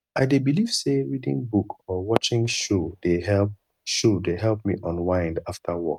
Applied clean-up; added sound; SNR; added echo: neural mask model RNNoise.